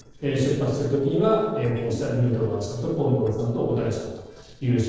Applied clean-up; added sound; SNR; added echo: neural separator model SepFormer DNS4.